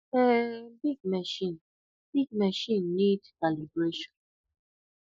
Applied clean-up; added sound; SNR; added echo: neural mask model Resemble Enhance denoiser.